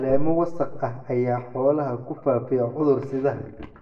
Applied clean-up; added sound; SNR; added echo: none; none; none; reverberation time 0.6 s.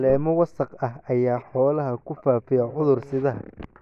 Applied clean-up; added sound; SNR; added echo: none; none; none; none.